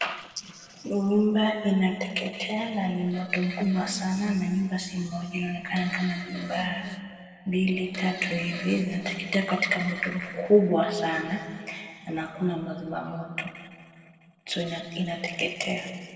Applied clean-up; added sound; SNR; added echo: neural separator model SepFormer DNS4.